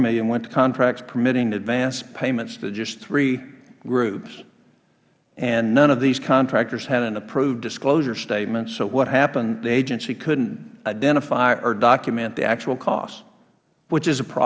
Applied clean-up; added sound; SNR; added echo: none; none; none; none.